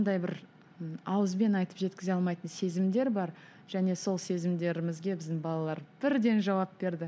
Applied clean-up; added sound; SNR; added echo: none; none; none; none.